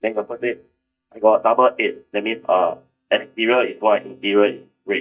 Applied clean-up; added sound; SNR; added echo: neural mask model DeepFilterNet 3.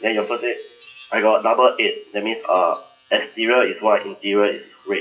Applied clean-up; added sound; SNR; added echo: classical method WPE with log-MMSE.